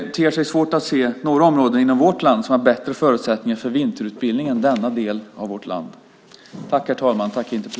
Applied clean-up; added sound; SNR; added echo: none; none; none; none.